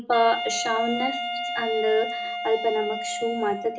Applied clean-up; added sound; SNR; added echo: none; Wind instrument, woodwind instrument; 5 dB; reverberation time 1.1 s.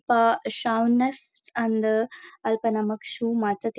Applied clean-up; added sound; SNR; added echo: none; none; none; none.